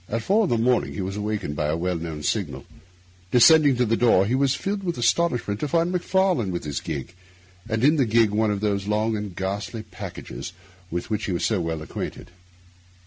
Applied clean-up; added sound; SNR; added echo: none; none; none; none.